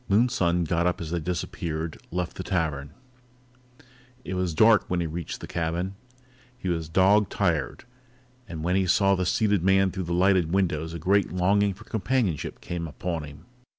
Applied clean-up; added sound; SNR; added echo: none; none; none; none.